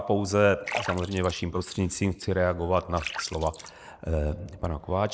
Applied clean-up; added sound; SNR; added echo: neural mask model Resemble Enhance denoiser.